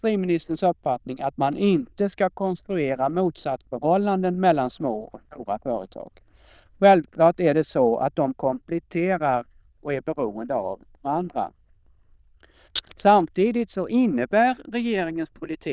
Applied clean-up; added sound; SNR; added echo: neural diffusion model UNIVERSE++.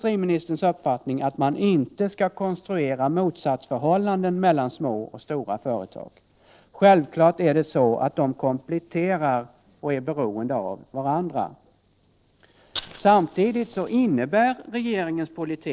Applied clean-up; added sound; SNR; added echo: neural separator model SepFormer DNS4.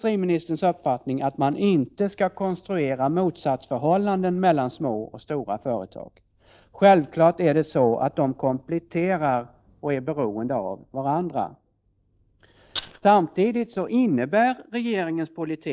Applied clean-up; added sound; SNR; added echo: neural mask model DeepFilterNet 3.